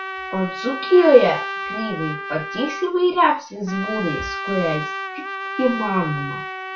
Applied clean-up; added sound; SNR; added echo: none; Trumpet; 8 dB; reverberation time 0.2 s.